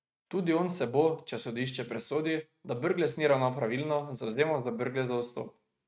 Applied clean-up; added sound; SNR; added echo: neural mask model RNNoise.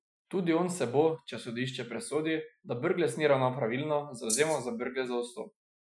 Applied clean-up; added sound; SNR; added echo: classical method Wiener filter.